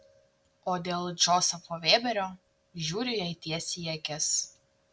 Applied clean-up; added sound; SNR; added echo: none; none; none; none.